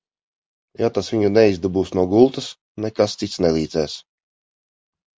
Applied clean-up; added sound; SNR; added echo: none; none; none; none.